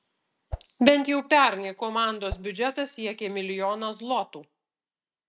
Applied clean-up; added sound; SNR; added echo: none; Whoosh, swoosh, swish; 10 dB; none.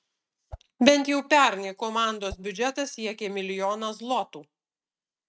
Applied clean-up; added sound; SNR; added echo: neural mask model RNNoise.